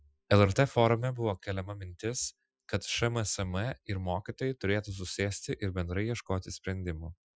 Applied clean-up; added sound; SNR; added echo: classical method Wiener filter.